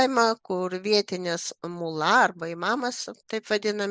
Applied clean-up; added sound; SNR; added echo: none; none; none; none.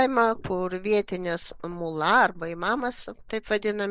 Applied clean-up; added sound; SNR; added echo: neural mask model Resemble Enhance denoiser.